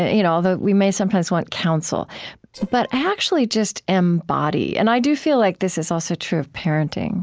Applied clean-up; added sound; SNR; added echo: neural separator model SepFormer DNS4.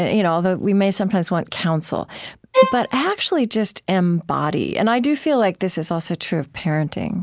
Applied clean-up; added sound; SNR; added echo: none; Bowed string instrument; 1 dB; none.